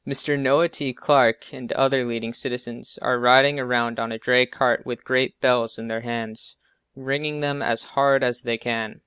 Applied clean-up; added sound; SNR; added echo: none; none; none; none.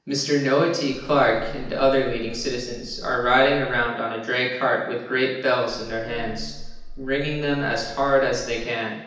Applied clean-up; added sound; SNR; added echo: none; Buzz; 12 dB; reverberation time 0.9 s.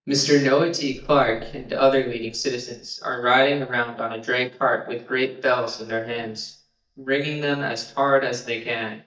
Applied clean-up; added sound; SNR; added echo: neural mask model DeepFilterNet 3.